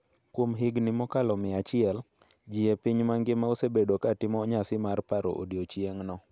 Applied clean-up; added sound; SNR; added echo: none; none; none; none.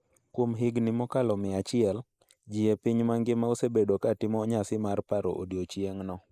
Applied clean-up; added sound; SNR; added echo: neural mask model Resemble Enhance denoiser.